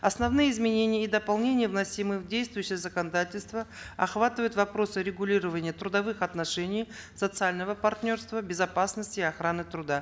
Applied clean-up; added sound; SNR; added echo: none; none; none; none.